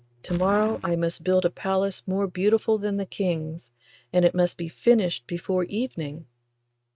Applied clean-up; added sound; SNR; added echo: neural mask model RNNoise.